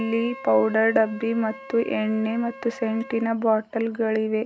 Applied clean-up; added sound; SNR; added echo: none; Wind instrument, woodwind instrument; 19 dB; none.